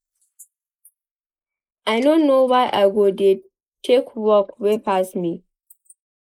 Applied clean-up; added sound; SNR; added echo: neural mask model Resemble Enhance denoiser.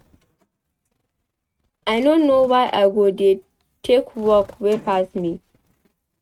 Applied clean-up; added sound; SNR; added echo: neural mask model RNNoise.